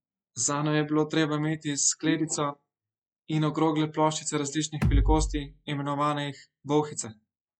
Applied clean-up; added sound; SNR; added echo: classical method log-MMSE.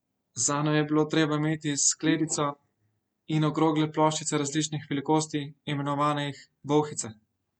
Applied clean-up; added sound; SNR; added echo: none; none; none; none.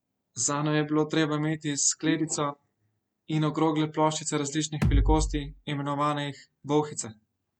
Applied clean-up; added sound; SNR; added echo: none; Bass drum; -1 dB; none.